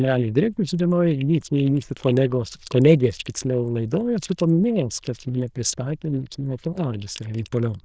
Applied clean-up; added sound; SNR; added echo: neural diffusion model UNIVERSE++.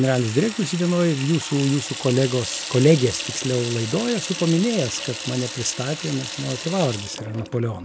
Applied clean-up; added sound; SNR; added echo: none; Sink (filling or washing) / Water tap, faucet; 10 dB; none.